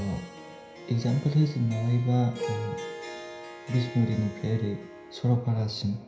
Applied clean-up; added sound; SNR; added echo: none; Harp; 13 dB; reverberation time 0.5 s.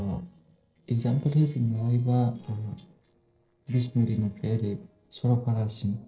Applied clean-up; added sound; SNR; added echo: neural separator model SepFormer DNS4.